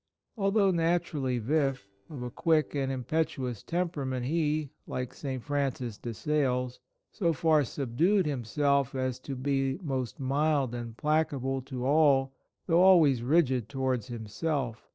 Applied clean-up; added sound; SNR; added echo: neural separator model SepFormer DNS4.